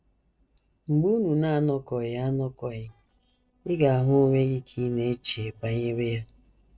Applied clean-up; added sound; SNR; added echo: neural separator model SepFormer DNS4.